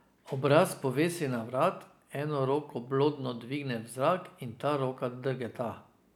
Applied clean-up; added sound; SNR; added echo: none; none; none; none.